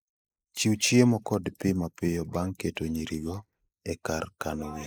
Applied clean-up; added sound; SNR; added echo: neural mask model Resemble Enhance denoiser.